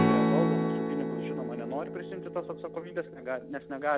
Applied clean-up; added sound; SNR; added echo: none; Strum; -5 dB; none.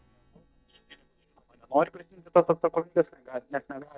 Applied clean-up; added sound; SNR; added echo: neural mask model DeepFilterNet 3.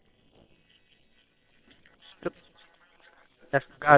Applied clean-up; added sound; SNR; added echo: neural separator model SepFormer WHAM!.